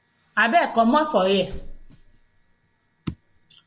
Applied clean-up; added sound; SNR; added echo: none; Vehicle; 18 dB; none.